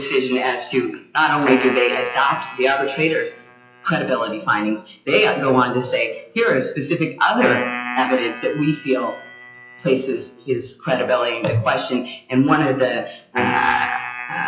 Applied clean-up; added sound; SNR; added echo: classical method WPE with log-MMSE.